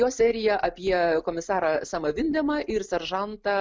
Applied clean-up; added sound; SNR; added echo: none; none; none; none.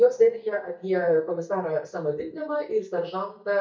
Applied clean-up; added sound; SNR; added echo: neural mask model DeepFilterNet 3.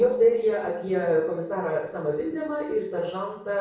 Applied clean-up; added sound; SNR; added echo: neural separator model SepFormer DNS4.